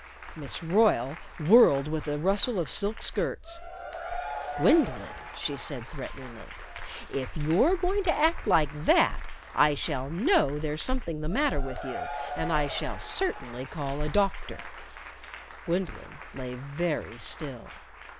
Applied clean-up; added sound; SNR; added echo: none; Applause / Crowd / Cheering; 14 dB; none.